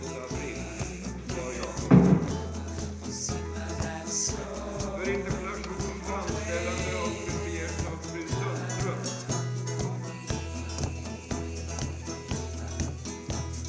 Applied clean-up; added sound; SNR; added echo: none; Guitar; 0 dB; reverberation time 1.0 s.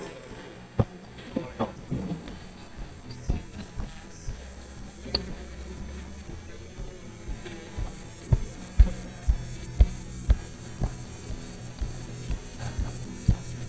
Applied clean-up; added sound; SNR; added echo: neural mask model DeepFilterNet 3.